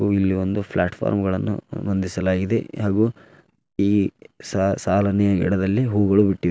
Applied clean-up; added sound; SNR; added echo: none; none; none; none.